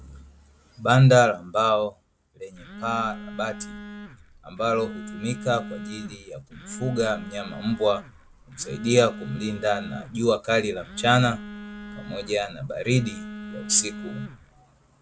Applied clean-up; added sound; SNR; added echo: none; Telephone; 13 dB; none.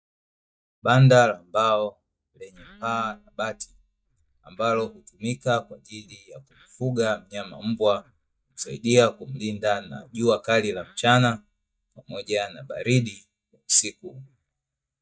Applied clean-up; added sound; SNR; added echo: neural mask model DeepFilterNet 3.